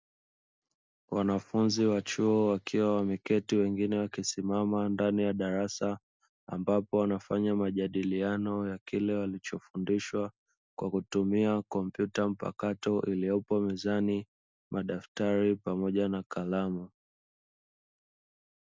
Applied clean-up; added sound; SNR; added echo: none; none; none; none.